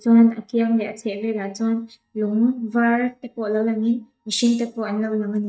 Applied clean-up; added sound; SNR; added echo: neural mask model DeepFilterNet 3.